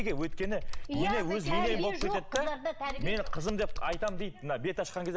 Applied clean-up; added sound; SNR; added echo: none; Computer keyboard; 1 dB; none.